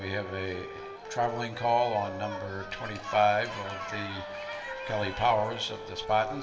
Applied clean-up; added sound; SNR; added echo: none; Wind instrument, woodwind instrument; 12 dB; reverberation time 2.6 s.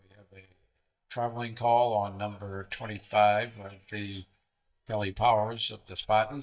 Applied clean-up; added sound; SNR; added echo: neural mask model DeepFilterNet 3.